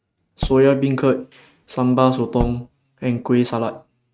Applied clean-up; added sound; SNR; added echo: neural mask model RNNoise.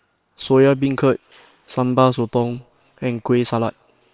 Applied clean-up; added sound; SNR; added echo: neural separator model SepFormer WHAM!.